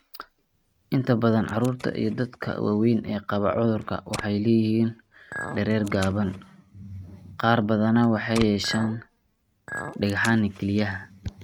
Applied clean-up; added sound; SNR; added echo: neural mask model RNNoise.